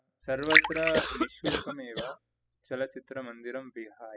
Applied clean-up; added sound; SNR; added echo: classical method spectral subtraction.